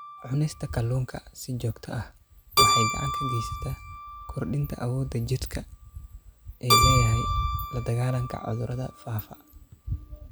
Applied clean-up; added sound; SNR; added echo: none; Keyboard (musical); 1 dB; none.